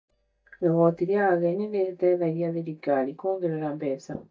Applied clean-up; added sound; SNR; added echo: neural mask model DeepFilterNet 3.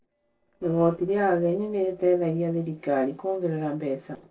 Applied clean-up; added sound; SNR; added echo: neural separator model SepFormer DNS4.